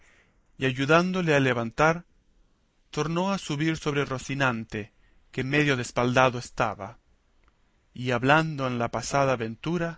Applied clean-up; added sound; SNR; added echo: neural mask model Resemble Enhance denoiser.